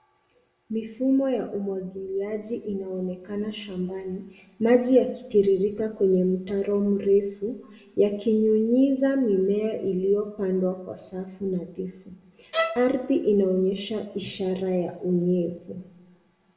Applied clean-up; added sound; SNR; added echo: none; Bowed string instrument; 5 dB; reverberation time 0.8 s.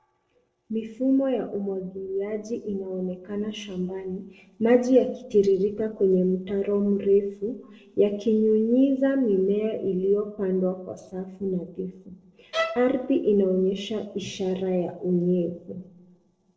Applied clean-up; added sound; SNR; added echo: neural separator model SepFormer DNS4.